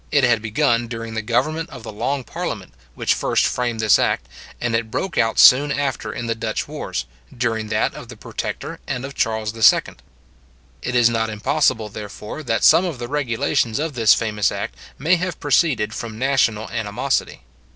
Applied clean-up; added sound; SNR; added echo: none; none; none; none.